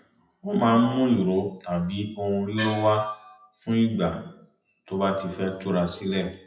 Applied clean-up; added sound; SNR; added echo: classical method WPE with log-MMSE.